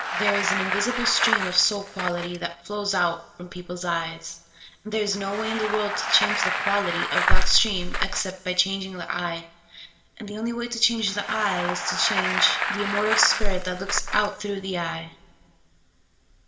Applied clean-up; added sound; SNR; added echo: none; Bicycle; 6 dB; reverberation time 1.7 s.